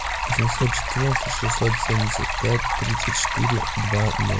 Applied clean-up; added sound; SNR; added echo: none; Stream; 1 dB; none.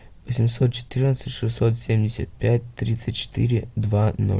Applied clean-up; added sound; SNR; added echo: none; none; none; none.